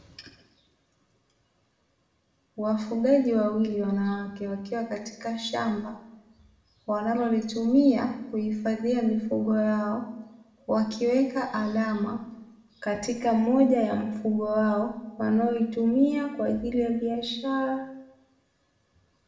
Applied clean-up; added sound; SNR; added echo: none; none; none; reverberation time 0.7 s.